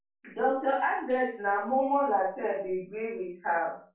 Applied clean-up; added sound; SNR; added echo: none; none; none; reverberation time 0.3 s.